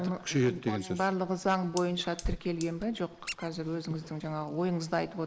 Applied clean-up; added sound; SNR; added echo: neural mask model Resemble Enhance denoiser.